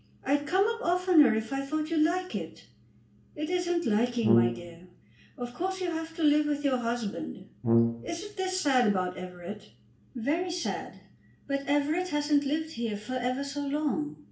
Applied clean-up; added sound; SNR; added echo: none; Brass instrument; -1 dB; reverberation time 0.3 s.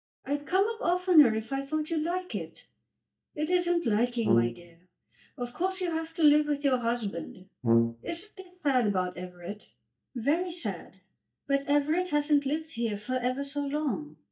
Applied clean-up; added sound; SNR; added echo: neural mask model DeepFilterNet 3.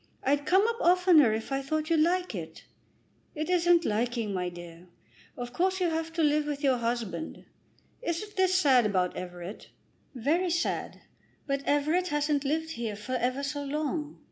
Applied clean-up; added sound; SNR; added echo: none; none; none; none.